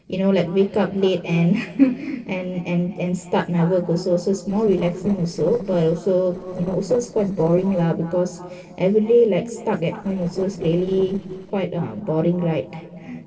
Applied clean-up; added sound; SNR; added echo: neural separator model SepFormer DNS4.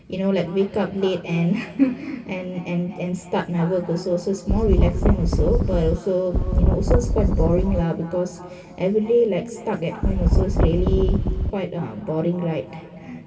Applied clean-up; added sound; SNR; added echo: none; Wind; -4 dB; reverberation time 2.9 s.